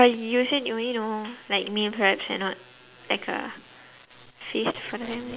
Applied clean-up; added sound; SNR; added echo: none; none; none; none.